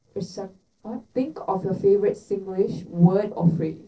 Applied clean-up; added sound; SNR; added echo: neural separator model SepFormer DNS4.